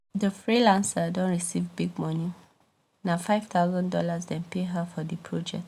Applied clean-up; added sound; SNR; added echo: none; none; none; none.